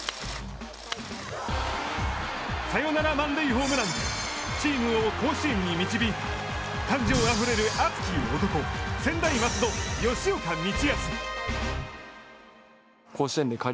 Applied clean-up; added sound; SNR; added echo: none; Fire; 5 dB; none.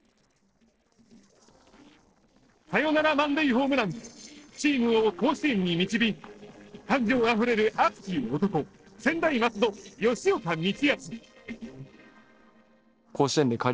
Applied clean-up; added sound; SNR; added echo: neural separator model SepFormer DNS4.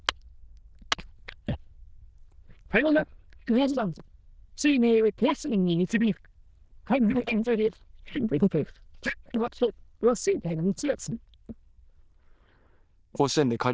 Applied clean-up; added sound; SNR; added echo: neural diffusion model UNIVERSE++.